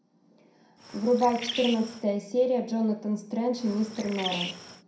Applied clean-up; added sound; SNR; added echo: none; Bird; 10 dB; reverberation time 0.5 s.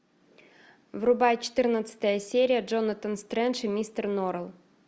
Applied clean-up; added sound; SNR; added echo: none; none; none; none.